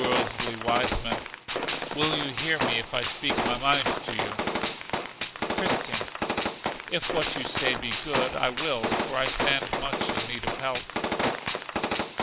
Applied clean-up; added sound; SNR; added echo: none; Gunshot, gunfire; -1 dB; none.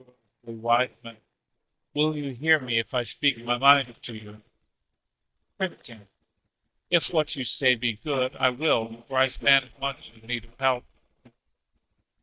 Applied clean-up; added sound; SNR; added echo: neural mask model DeepFilterNet 3.